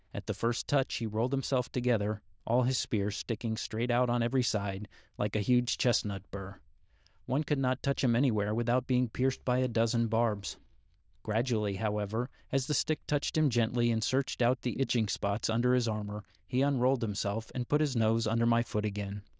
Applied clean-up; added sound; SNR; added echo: neural diffusion model UNIVERSE++.